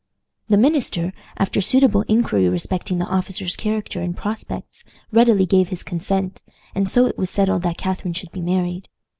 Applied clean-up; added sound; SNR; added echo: none; none; none; none.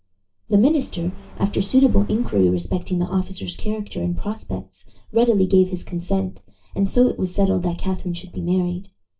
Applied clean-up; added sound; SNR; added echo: none; Bird; 18 dB; reverberation time 0.2 s.